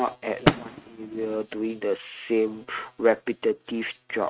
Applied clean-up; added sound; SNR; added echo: neural mask model RNNoise.